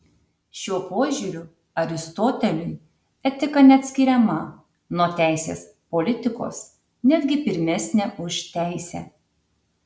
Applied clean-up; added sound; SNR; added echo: none; none; none; none.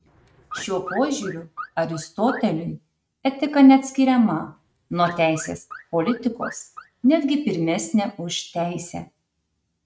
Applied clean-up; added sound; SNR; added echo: neural mask model RNNoise.